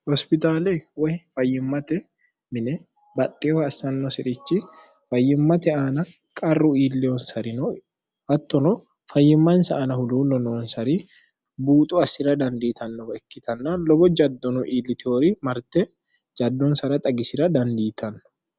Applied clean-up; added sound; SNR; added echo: none; none; none; none.